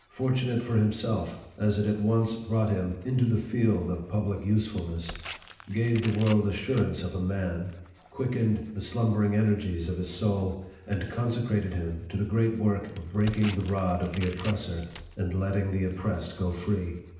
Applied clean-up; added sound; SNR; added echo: none; Tearing; 20 dB; reverberation time 0.8 s.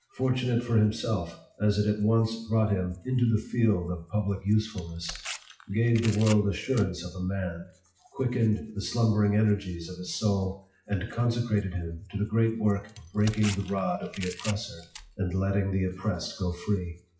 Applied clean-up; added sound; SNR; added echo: classical method WPE with log-MMSE.